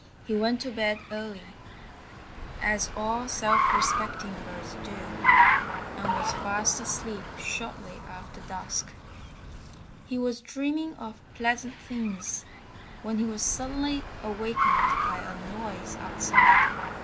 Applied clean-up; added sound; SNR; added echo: none; Car; -3 dB; none.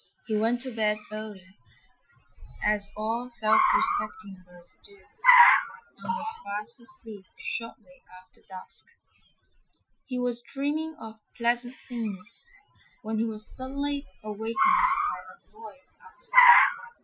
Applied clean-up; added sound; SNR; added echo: classical method Wiener filter.